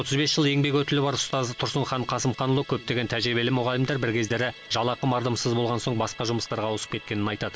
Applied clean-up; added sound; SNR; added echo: none; Musical instrument; 20 dB; none.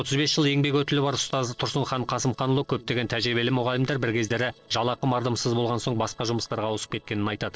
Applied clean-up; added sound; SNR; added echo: neural separator model SepFormer DNS4.